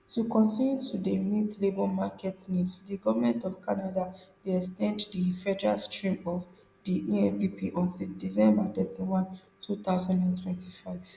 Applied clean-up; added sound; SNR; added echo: none; none; none; none.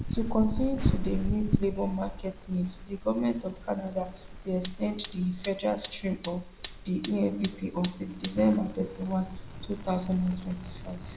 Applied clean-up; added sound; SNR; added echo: none; Fire; 5 dB; none.